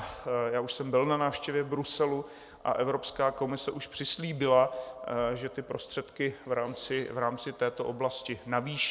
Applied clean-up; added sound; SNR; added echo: none; none; none; none.